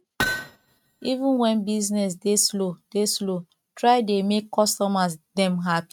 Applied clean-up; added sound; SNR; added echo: neural mask model RNNoise.